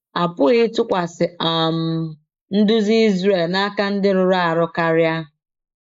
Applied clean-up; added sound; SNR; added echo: neural mask model Resemble Enhance denoiser.